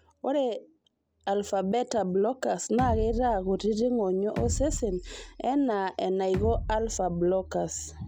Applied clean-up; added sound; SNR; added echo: none; Bass drum; 7 dB; none.